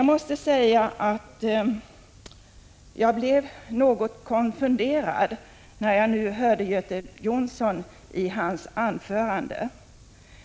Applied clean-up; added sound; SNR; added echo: none; none; none; none.